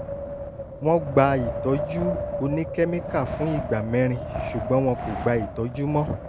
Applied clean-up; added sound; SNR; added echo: none; Wind; 6 dB; none.